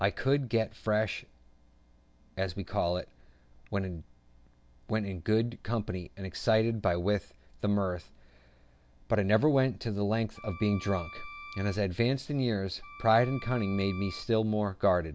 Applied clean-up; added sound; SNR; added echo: none; Wind instrument, woodwind instrument; 17 dB; none.